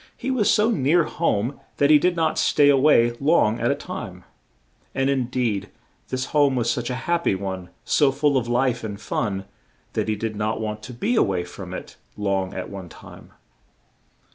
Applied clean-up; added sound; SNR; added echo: none; none; none; none.